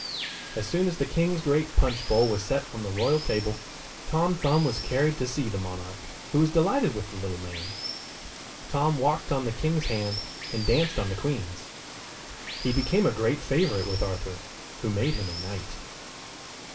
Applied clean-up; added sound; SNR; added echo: none; Water; 11 dB; reverberation time 0.2 s.